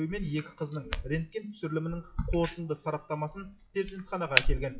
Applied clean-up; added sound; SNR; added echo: classical method WPE with log-MMSE.